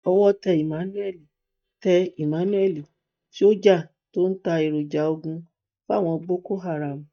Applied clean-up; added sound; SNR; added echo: neural mask model DeepFilterNet 3.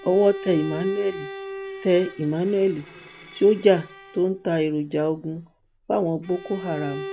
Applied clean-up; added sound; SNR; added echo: none; Bowed string instrument; 14 dB; none.